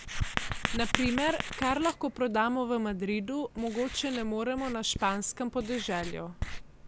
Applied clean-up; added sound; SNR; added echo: none; Writing; 6 dB; none.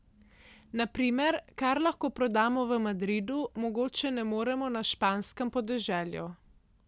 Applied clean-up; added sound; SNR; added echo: none; none; none; none.